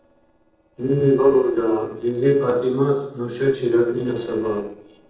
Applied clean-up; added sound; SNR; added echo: neural separator model SepFormer DNS4.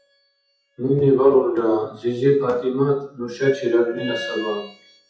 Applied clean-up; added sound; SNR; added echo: classical method WPE with log-MMSE.